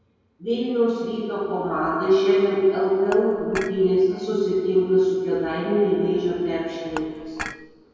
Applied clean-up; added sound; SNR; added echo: none; Dishes, pots, and pans / Chink, clink; 14 dB; reverberation time 2.2 s.